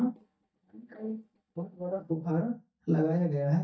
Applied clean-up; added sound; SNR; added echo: neural mask model DeepFilterNet 3.